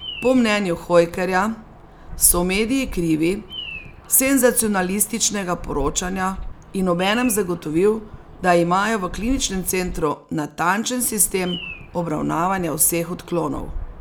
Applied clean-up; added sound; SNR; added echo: none; Bird vocalization, bird call, bird song; 14 dB; none.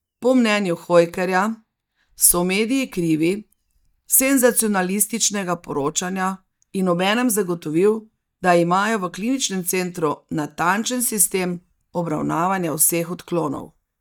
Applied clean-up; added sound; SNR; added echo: neural mask model DeepFilterNet 3.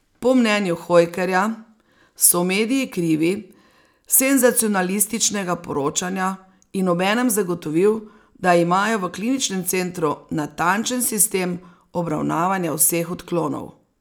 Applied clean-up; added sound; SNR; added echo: none; none; none; none.